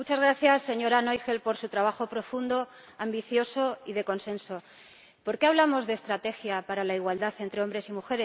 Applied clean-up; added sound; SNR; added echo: none; none; none; none.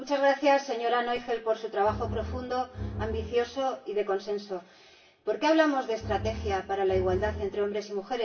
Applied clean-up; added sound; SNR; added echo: none; Bowed string instrument; 8 dB; reverberation time 0.3 s.